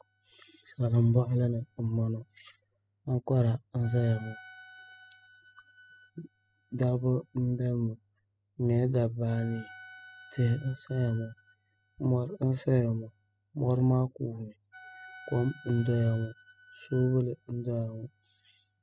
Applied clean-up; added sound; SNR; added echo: classical method spectral subtraction.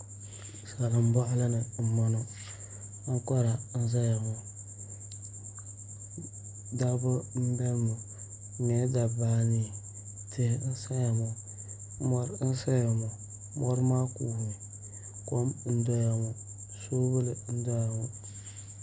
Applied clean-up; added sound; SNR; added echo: none; none; none; none.